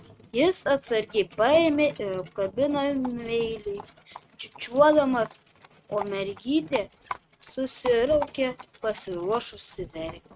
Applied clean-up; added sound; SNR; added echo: neural mask model RNNoise.